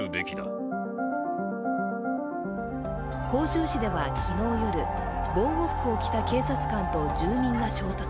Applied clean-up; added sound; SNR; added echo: none; none; none; none.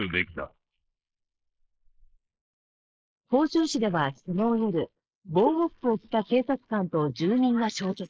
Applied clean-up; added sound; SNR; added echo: neural mask model Resemble Enhance denoiser.